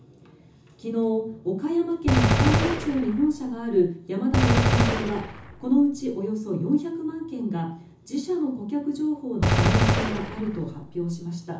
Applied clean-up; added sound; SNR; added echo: none; Gunshot, gunfire; -3 dB; reverberation time 0.6 s.